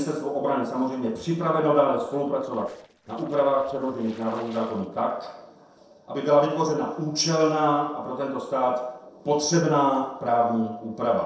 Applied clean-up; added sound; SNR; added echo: neural separator model SepFormer DNS4.